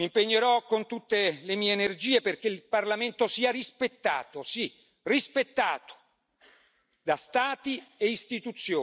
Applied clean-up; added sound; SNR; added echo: none; none; none; none.